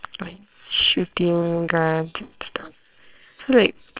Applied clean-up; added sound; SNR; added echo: neural separator model SepFormer WHAMR!.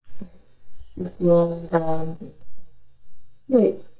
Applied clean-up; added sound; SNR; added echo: neural mask model DeepFilterNet 3.